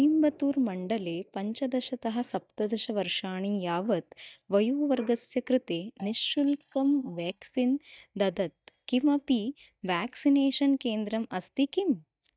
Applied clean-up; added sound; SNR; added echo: neural mask model DeepFilterNet 3.